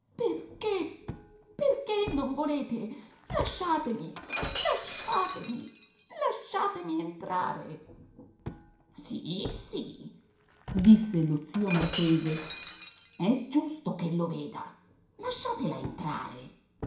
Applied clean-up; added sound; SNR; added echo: none; Shatter; 12 dB; reverberation time 0.5 s.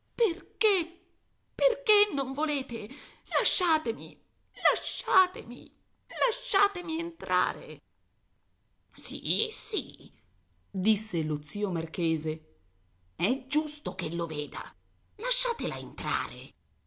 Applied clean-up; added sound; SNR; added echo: none; none; none; none.